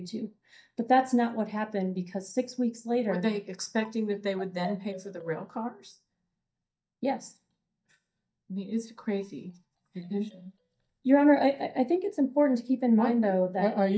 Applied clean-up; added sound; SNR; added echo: neural mask model DeepFilterNet 3.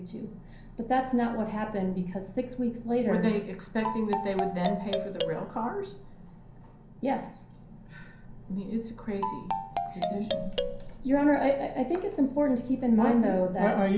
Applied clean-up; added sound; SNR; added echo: none; Marimba, xylophone; 5 dB; reverberation time 0.6 s.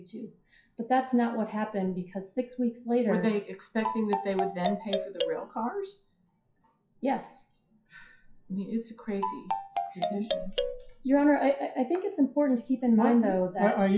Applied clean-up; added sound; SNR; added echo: classical method WPE with log-MMSE.